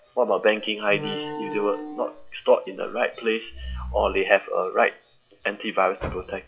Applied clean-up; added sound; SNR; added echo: classical method WPE with log-MMSE.